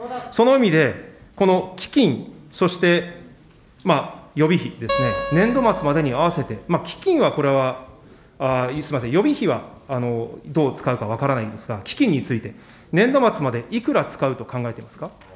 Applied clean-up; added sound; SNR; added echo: none; Acoustic guitar; 8 dB; none.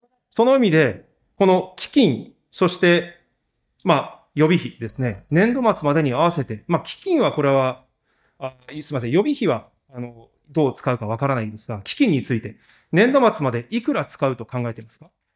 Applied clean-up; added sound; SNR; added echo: neural mask model DeepFilterNet 3.